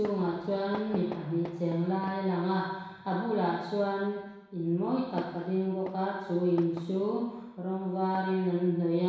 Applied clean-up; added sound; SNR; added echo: none; Fireworks; 18 dB; reverberation time 1.1 s.